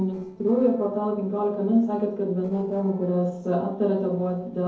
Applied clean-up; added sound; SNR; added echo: neural separator model SepFormer DNS4.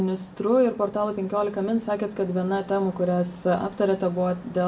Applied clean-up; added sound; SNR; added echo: none; none; none; none.